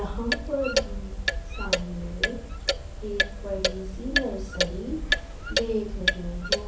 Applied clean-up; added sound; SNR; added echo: none; Clock; -5 dB; reverberation time 0.6 s.